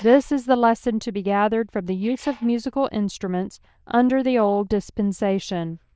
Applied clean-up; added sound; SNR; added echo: neural diffusion model UNIVERSE++.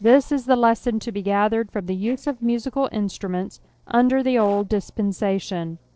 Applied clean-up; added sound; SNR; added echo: neural separator model SepFormer DNS4.